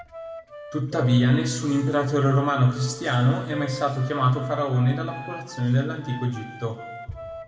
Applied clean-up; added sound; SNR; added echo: none; Wind instrument, woodwind instrument; 16 dB; reverberation time 1.5 s.